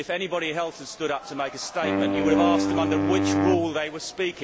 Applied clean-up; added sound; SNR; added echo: none; Wind instrument, woodwind instrument; -3 dB; none.